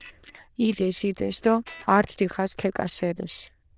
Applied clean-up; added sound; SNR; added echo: neural diffusion model UNIVERSE++.